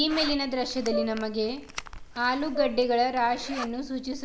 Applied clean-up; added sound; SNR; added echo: none; Brass instrument + Zipper (clothing); 9 dB; none.